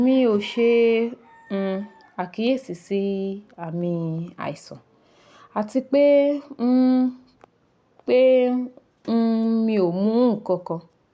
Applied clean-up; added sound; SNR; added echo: none; none; none; none.